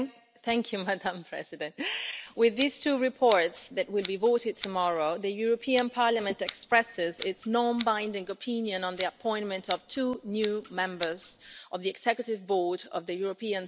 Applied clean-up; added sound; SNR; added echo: none; Scissors; 9 dB; none.